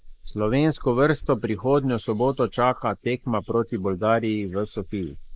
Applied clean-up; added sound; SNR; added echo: neural mask model Resemble Enhance denoiser.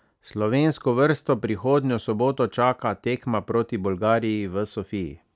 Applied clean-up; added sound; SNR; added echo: none; none; none; none.